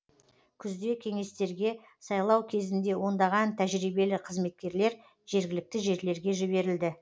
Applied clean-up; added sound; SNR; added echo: none; none; none; none.